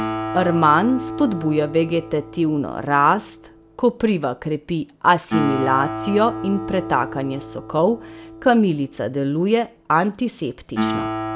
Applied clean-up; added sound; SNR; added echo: none; Acoustic guitar; 9 dB; none.